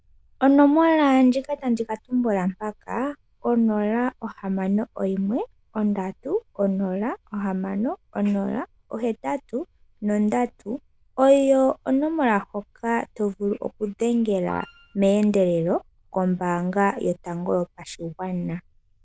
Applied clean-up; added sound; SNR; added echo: neural diffusion model UNIVERSE++.